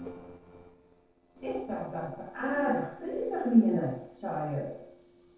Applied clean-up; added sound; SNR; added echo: neural separator model SepFormer DNS4.